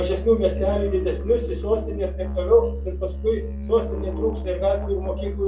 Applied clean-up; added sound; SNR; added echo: none; Musical instrument; 5 dB; reverberation time 0.2 s.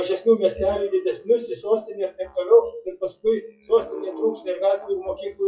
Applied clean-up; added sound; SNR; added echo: classical method WPE with log-MMSE.